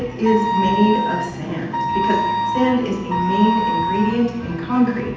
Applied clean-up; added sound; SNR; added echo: none; Wind instrument, woodwind instrument; 2 dB; reverberation time 0.8 s.